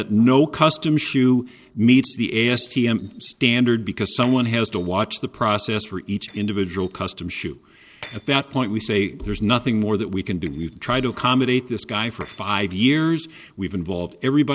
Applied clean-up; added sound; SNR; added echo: neural separator model SepFormer DNS4.